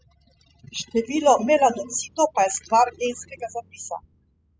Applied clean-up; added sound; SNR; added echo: classical method spectral subtraction.